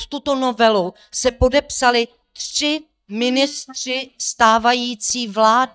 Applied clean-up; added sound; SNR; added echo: neural mask model DeepFilterNet 3.